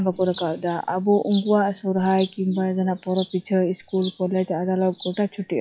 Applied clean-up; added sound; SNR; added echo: classical method log-MMSE.